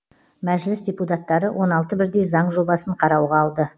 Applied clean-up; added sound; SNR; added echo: none; none; none; none.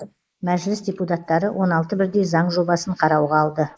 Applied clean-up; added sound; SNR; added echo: neural mask model Resemble Enhance denoiser.